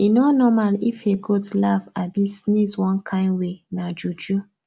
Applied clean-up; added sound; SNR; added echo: none; none; none; none.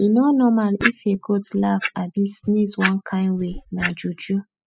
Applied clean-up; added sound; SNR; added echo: classical method spectral subtraction.